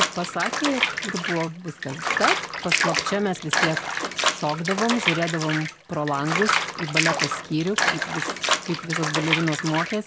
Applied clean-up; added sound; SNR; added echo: none; Bathtub (filling or washing) / Water; -1 dB; none.